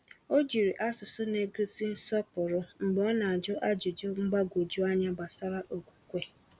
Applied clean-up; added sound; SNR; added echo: none; none; none; none.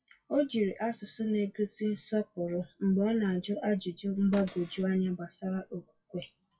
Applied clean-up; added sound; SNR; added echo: classical method WPE with log-MMSE.